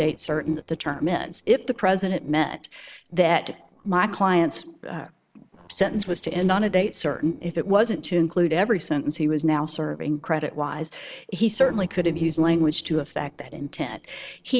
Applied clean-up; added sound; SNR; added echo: neural separator model SepFormer DNS4.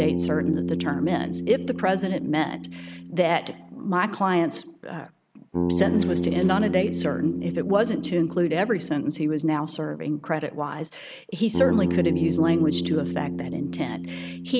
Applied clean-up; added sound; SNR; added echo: none; Bass guitar; 4 dB; none.